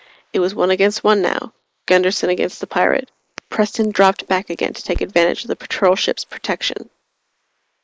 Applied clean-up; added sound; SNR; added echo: neural mask model Resemble Enhance denoiser.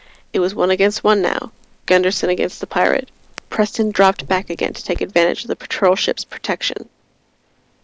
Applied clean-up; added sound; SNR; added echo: neural separator model SepFormer DNS4.